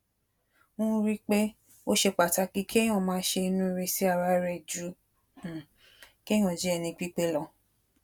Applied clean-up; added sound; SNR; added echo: none; none; none; none.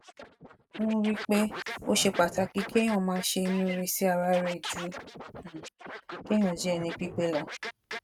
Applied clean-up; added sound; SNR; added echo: neural mask model RNNoise.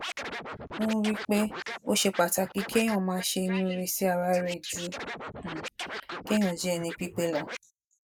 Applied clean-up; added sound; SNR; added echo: neural mask model Resemble Enhance denoiser.